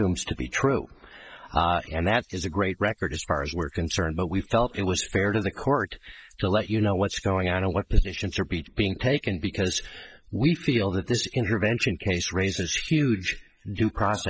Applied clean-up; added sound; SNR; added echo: neural mask model Resemble Enhance denoiser.